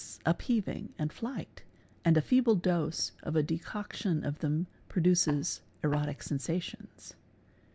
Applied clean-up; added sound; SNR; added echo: none; Tap; 14 dB; none.